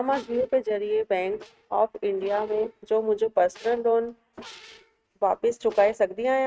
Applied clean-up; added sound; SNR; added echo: neural mask model RNNoise.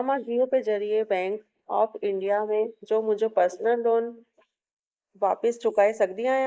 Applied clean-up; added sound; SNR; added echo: neural mask model Resemble Enhance denoiser.